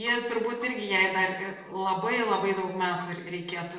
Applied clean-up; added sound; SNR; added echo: neural separator model SepFormer DNS4.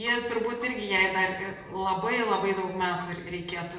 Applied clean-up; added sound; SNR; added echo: none; Bowed string instrument; 19 dB; reverberation time 0.9 s.